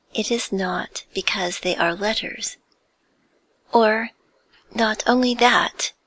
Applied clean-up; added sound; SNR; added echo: none; none; none; none.